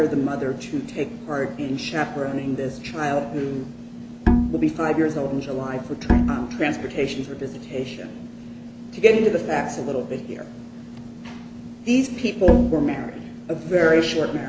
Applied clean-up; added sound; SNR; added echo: none; Bowed string instrument; -1 dB; none.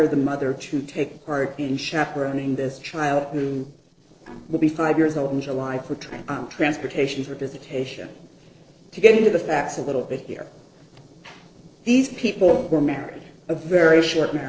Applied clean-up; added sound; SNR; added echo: neural separator model SepFormer DNS4.